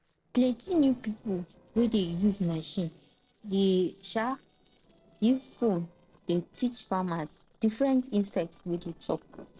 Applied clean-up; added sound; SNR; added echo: neural separator model SepFormer DNS4.